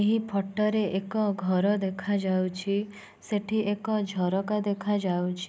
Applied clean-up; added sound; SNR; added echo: none; none; none; none.